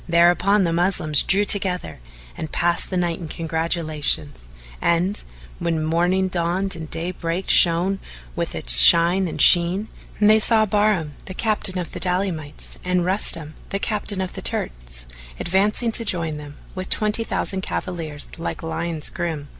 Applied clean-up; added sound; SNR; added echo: none; none; none; none.